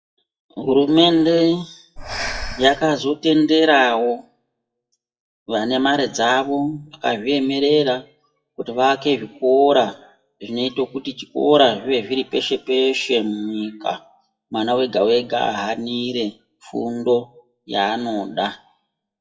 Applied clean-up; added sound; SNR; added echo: classical method WPE with log-MMSE.